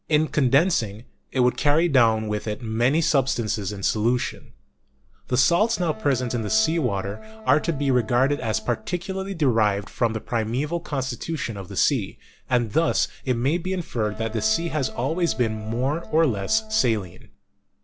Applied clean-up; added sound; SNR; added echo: none; Wind instrument, woodwind instrument; 18 dB; none.